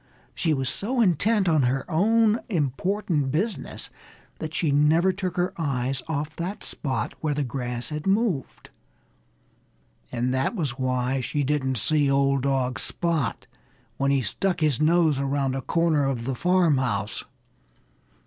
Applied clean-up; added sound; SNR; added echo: none; none; none; none.